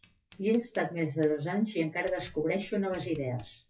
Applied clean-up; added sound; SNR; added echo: classical method WPE with log-MMSE.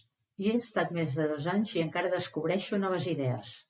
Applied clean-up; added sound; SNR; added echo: none; none; none; none.